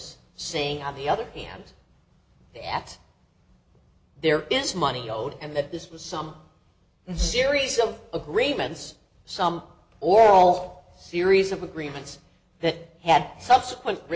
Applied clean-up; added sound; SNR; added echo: none; none; none; none.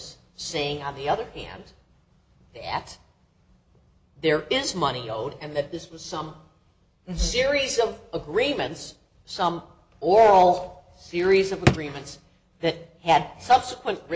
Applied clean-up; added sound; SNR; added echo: none; Drawer open or close; 1 dB; none.